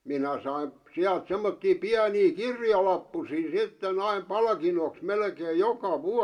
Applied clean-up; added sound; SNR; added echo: none; none; none; reverberation time 0.3 s.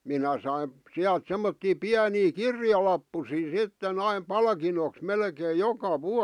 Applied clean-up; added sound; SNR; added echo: none; none; none; none.